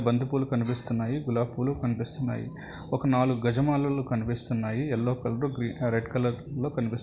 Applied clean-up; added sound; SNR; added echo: none; none; none; none.